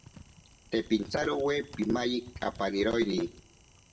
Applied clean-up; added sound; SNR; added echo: none; Typing; 19 dB; reverberation time 0.5 s.